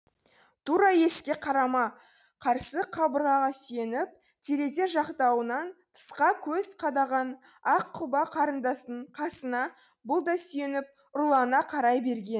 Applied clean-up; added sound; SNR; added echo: none; none; none; none.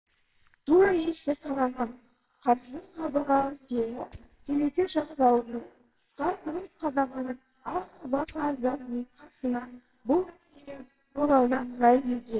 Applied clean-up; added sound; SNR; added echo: neural separator model SepFormer WHAMR!.